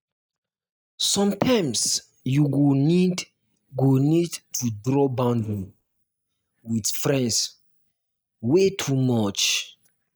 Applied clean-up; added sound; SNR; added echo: neural mask model DeepFilterNet 3.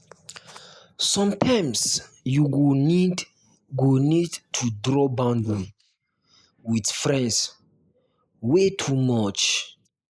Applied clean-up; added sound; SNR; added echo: neural mask model Resemble Enhance denoiser.